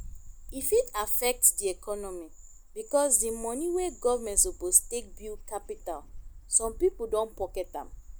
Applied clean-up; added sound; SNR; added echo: none; Wind; 14 dB; none.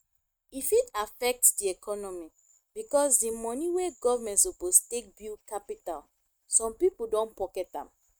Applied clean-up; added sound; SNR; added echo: neural mask model RNNoise.